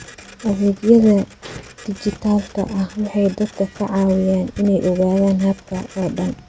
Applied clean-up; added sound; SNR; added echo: none; Printer + Tap; 19 dB; none.